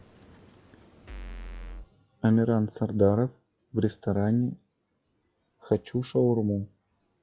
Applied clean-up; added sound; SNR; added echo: classical method log-MMSE.